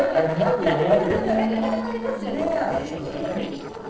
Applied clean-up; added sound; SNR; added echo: neural separator model SepFormer DNS4.